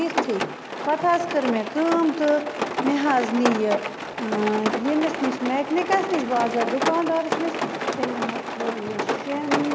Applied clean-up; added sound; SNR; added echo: none; Rain; 4 dB; none.